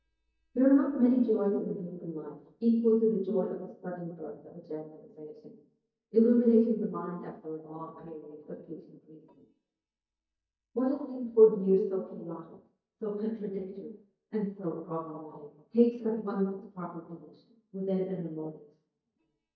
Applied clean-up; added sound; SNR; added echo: neural mask model DeepFilterNet 3.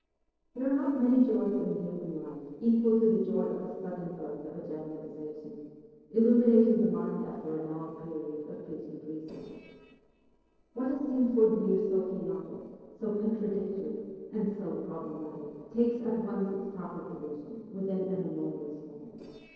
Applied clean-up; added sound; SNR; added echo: neural separator model SepFormer DNS4.